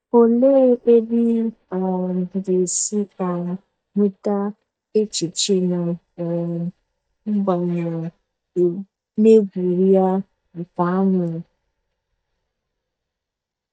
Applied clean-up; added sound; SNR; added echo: neural mask model DeepFilterNet 3.